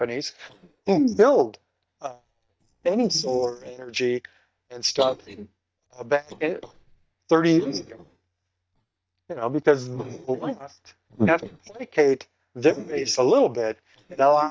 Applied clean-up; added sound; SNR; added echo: neural mask model DeepFilterNet 3.